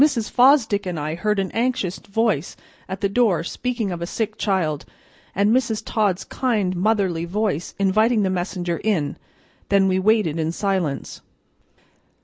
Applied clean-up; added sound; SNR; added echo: none; none; none; none.